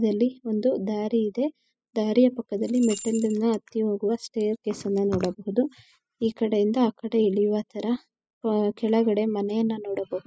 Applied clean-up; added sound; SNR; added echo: classical method spectral subtraction.